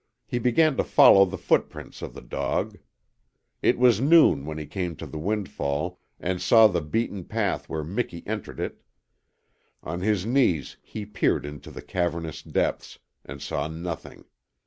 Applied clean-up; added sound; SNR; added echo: none; none; none; none.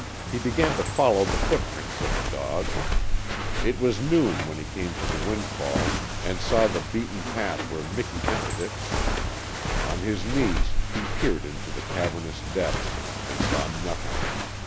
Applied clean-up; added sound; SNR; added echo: none; Walk, footsteps; -1 dB; none.